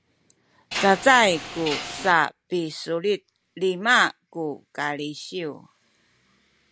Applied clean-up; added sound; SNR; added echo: none; Mechanisms; 11 dB; none.